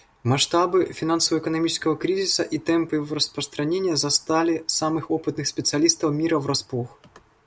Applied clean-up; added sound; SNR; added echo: none; none; none; none.